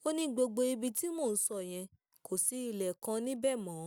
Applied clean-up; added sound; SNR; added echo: none; none; none; none.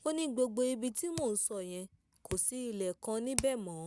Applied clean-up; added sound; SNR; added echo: none; Hands; 10 dB; none.